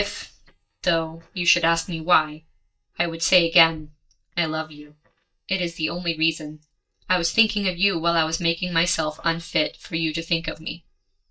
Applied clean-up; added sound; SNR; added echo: neural mask model DeepFilterNet 3.